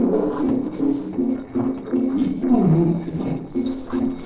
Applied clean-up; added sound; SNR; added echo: neural separator model SepFormer DNS4.